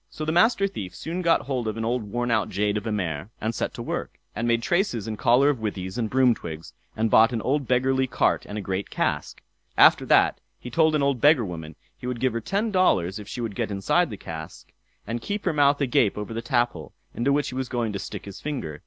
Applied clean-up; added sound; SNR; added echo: none; none; none; none.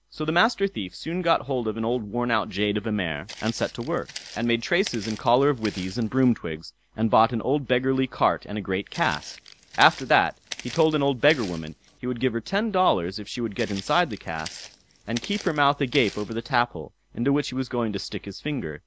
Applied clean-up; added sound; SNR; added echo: none; Walk, footsteps; 17 dB; none.